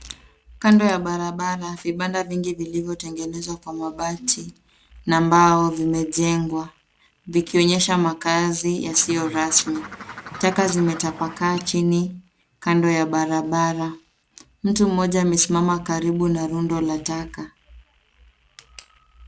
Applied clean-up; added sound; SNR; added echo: none; Bird; 15 dB; none.